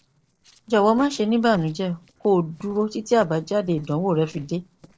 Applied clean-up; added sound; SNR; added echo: neural separator model SepFormer DNS4.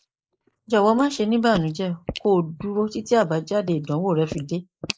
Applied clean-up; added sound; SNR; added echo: neural mask model Resemble Enhance denoiser.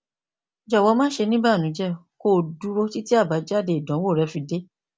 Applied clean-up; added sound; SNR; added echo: none; none; none; none.